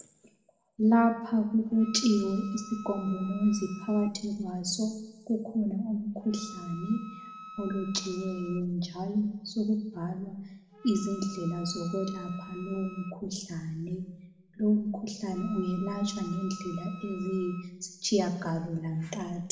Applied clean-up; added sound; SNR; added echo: none; Wind instrument, woodwind instrument; 19 dB; reverberation time 0.8 s.